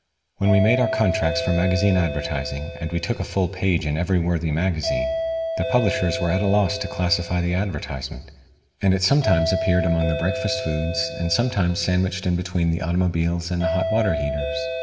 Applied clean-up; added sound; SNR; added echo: none; Doorbell; 7 dB; reverberation time 1.1 s.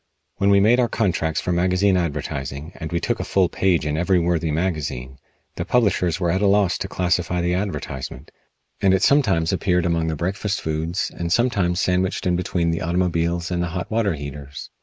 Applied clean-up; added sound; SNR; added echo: none; none; none; none.